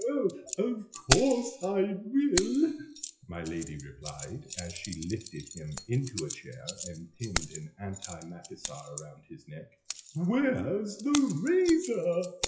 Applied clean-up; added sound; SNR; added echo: classical method WPE with log-MMSE.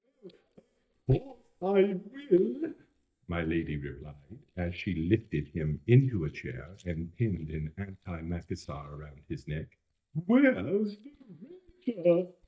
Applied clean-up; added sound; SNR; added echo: neural mask model DeepFilterNet 3.